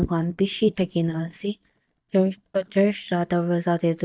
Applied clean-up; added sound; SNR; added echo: neural mask model DeepFilterNet 3.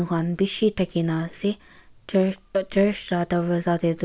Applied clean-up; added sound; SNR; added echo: none; none; none; none.